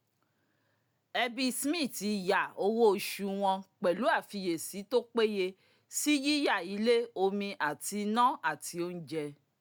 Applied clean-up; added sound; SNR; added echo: none; none; none; none.